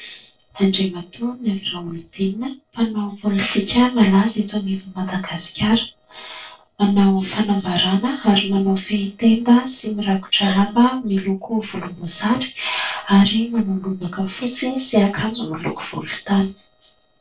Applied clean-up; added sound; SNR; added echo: neural separator model SepFormer DNS4.